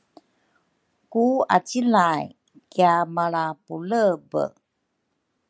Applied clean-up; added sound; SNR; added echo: none; none; none; none.